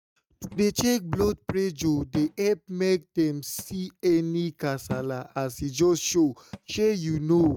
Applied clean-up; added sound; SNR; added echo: neural mask model RNNoise.